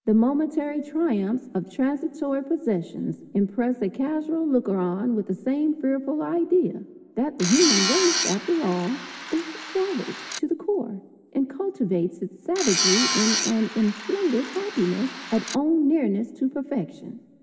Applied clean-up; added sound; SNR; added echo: none; Tools; 3 dB; reverberation time 1.8 s.